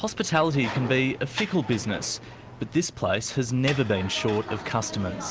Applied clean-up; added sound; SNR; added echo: none; none; none; none.